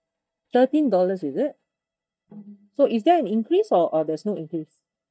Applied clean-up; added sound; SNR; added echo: neural mask model DeepFilterNet 3.